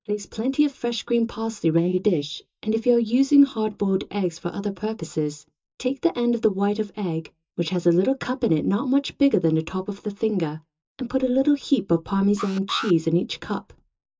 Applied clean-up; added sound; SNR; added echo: neural mask model DeepFilterNet 3.